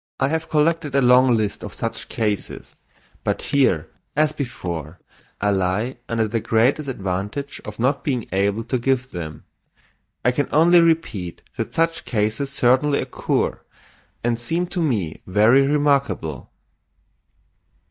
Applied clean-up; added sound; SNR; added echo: neural mask model DeepFilterNet 3.